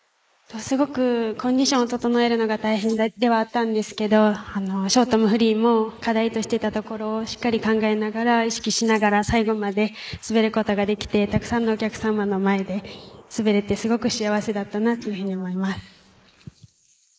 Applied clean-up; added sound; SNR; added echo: neural mask model Resemble Enhance denoiser.